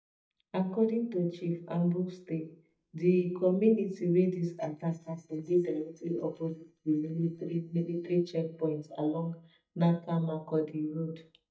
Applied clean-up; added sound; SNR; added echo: neural mask model DeepFilterNet 3.